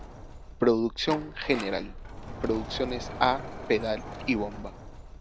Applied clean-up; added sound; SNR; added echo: none; Sliding door; 10 dB; none.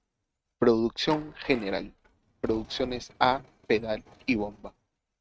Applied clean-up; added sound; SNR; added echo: neural mask model RNNoise.